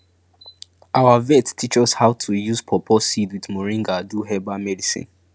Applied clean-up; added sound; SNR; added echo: none; none; none; none.